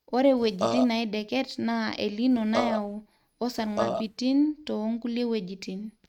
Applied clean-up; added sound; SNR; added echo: neural mask model RNNoise.